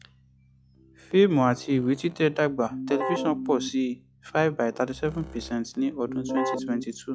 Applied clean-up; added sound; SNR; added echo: classical method log-MMSE.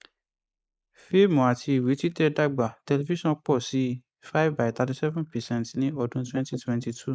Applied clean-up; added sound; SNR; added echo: neural mask model Resemble Enhance denoiser.